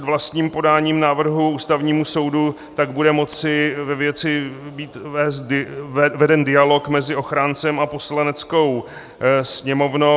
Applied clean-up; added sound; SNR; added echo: none; none; none; none.